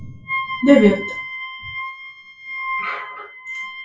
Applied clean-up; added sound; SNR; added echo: classical method WPE with log-MMSE.